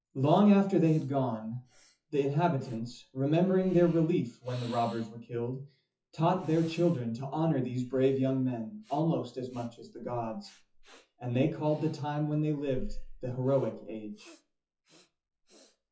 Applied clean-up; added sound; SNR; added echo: classical method WPE with log-MMSE.